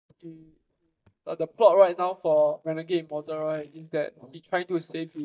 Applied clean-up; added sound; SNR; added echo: neural mask model DeepFilterNet 3.